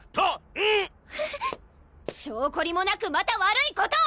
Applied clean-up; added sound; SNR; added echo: none; none; none; none.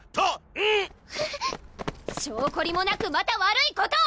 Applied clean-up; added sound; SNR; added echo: none; Run; 12 dB; none.